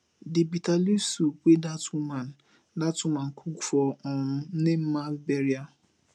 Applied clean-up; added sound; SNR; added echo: none; none; none; none.